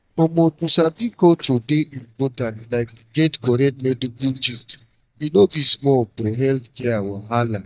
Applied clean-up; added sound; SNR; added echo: neural mask model DeepFilterNet 3.